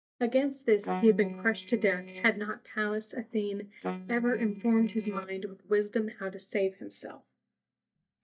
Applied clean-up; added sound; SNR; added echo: neural mask model DeepFilterNet 3.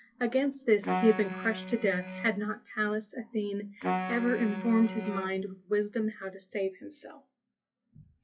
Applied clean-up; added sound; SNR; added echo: classical method WPE with log-MMSE.